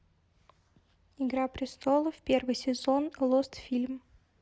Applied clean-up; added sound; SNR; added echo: none; none; none; none.